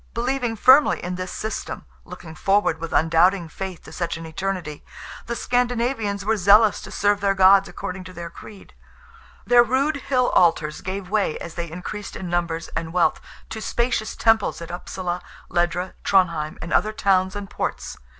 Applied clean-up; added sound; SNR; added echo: none; none; none; none.